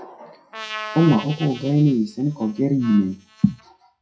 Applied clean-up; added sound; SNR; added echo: classical method WPE with log-MMSE.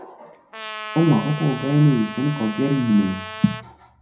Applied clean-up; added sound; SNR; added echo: none; Trumpet; 13 dB; reverberation time 0.2 s.